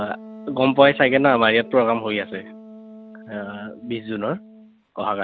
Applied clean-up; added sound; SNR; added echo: none; Wind instrument, woodwind instrument; 19 dB; none.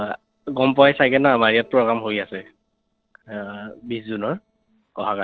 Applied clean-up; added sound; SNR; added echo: neural separator model SepFormer DNS4.